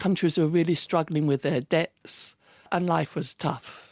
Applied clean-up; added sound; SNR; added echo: none; none; none; none.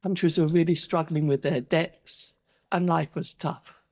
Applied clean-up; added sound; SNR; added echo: neural mask model DeepFilterNet 3.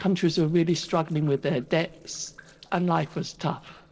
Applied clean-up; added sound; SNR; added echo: neural separator model SepFormer DNS4.